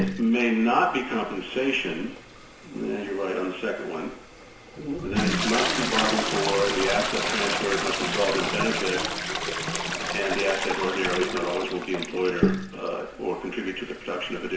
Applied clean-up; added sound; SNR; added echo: none; Toilet flush; 3 dB; reverberation time 0.9 s.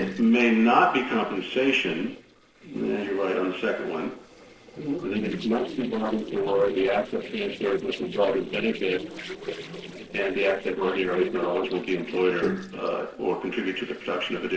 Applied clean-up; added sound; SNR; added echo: neural separator model SepFormer DNS4.